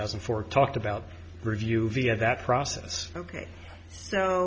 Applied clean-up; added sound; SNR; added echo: none; none; none; none.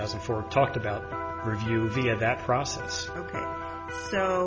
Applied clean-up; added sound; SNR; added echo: none; Electric guitar; 7 dB; none.